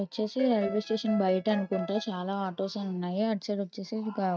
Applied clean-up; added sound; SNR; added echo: neural mask model RNNoise.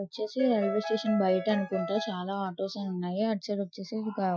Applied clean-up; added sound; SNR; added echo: classical method Wiener filter.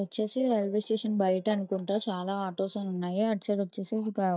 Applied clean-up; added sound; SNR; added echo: neural mask model DeepFilterNet 3.